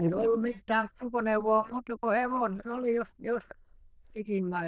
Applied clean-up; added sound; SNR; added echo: neural diffusion model UNIVERSE++.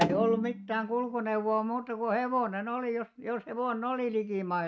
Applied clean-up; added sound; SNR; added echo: neural mask model RNNoise.